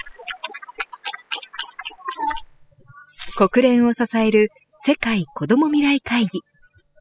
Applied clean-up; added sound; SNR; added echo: classical method spectral subtraction.